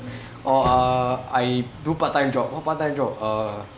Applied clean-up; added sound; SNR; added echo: none; Slam; 17 dB; none.